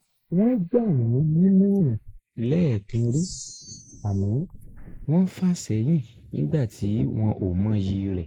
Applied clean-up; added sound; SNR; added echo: neural mask model Resemble Enhance denoiser.